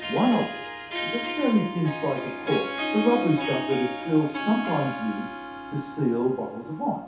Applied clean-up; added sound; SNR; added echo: none; Harp; 6 dB; reverberation time 0.5 s.